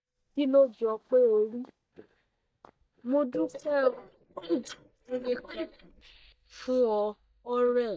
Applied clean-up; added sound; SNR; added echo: neural mask model DeepFilterNet 3.